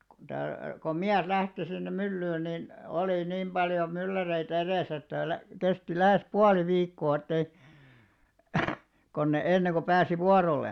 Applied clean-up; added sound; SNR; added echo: none; none; none; none.